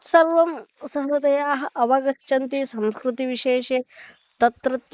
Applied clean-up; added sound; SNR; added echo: neural mask model Resemble Enhance denoiser.